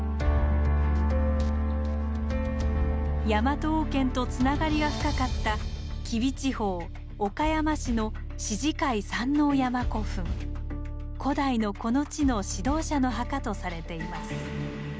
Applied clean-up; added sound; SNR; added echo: none; none; none; none.